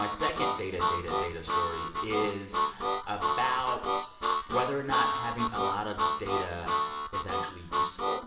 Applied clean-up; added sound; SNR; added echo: none; Harmonica; -4 dB; reverberation time 1.0 s.